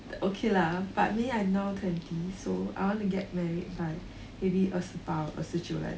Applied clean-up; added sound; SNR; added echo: none; none; none; none.